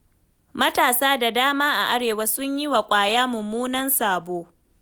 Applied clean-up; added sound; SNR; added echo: none; none; none; none.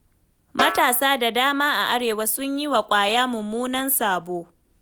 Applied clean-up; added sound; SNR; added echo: none; Snare drum; 9 dB; none.